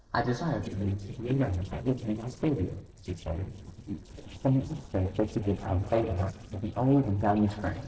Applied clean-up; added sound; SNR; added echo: neural separator model SepFormer DNS4.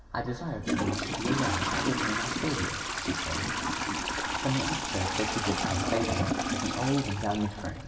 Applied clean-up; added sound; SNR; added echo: none; Trickle, dribble / Toilet flush; -1 dB; reverberation time 1.2 s.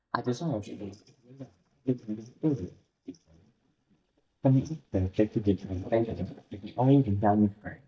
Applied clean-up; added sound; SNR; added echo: neural mask model DeepFilterNet 3.